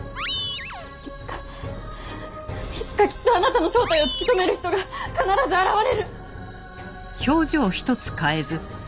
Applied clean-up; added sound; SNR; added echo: none; Animal; 10 dB; none.